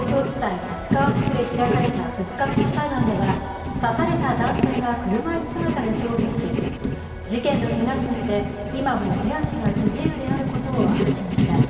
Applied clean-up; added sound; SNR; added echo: none; Writing; 0 dB; reverberation time 2.5 s.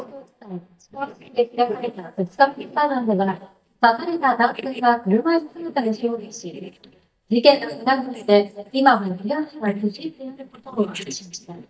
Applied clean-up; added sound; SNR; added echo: neural mask model DeepFilterNet 3.